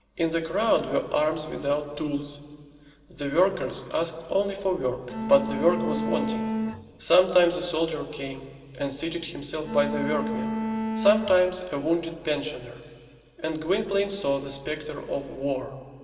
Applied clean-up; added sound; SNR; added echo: none; Bowed string instrument; 3 dB; reverberation time 2.2 s.